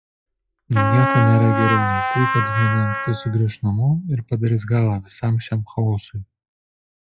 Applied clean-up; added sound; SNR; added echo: classical method log-MMSE.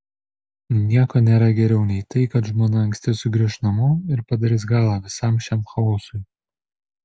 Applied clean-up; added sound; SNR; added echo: none; none; none; none.